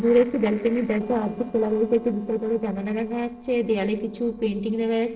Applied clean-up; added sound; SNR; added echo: neural separator model SepFormer DNS4.